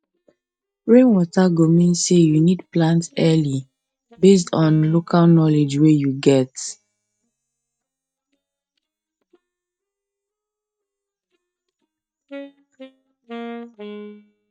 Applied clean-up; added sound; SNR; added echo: neural mask model DeepFilterNet 3.